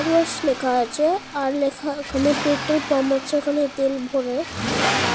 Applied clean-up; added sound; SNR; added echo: none; Accelerating, revving, vroom; 6 dB; none.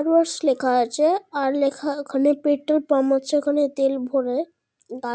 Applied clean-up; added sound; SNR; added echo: none; none; none; none.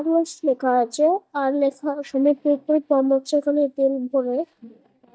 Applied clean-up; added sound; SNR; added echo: neural mask model DeepFilterNet 3.